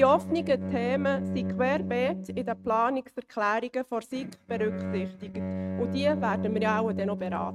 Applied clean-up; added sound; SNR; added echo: neural mask model RNNoise.